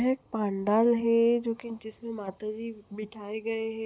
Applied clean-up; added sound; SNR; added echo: none; none; none; none.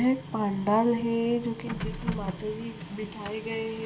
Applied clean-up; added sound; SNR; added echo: none; Printer; 9 dB; reverberation time 0.7 s.